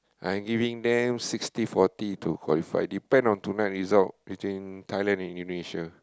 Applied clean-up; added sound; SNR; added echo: none; none; none; none.